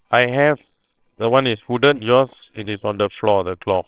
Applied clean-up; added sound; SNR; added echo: neural separator model SepFormer WHAMR!.